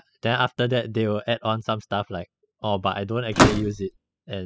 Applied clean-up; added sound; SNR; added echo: classical method spectral subtraction.